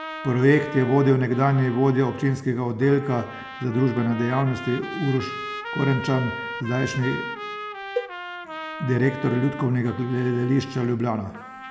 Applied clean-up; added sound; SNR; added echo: none; Trumpet + Cowbell; 12 dB; none.